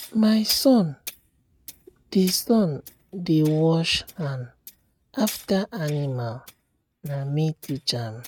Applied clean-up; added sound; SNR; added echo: neural mask model RNNoise.